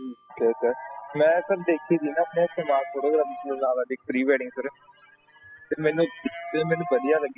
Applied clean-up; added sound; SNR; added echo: classical method spectral subtraction.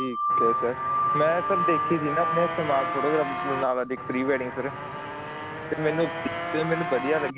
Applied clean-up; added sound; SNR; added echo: none; Motorcycle + Wind chime; 1 dB; none.